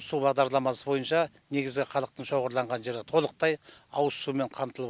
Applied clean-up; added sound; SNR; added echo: none; none; none; none.